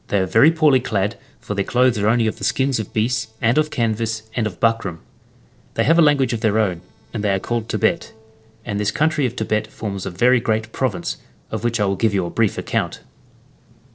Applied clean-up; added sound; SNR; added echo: neural separator model SepFormer DNS4.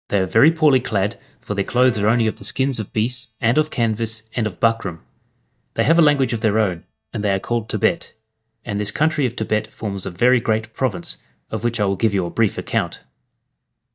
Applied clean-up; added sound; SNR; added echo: neural mask model DeepFilterNet 3.